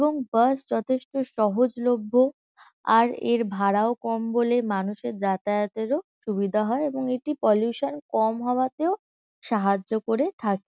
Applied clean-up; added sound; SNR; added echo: none; none; none; none.